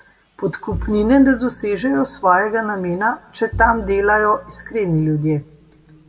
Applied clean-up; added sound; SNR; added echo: none; Bowed string instrument; 15 dB; reverberation time 0.5 s.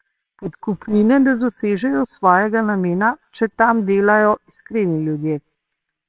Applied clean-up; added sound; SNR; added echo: neural separator model SepFormer WHAMR!.